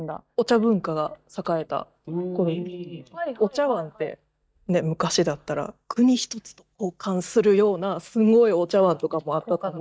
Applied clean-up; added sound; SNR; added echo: neural mask model DeepFilterNet 3.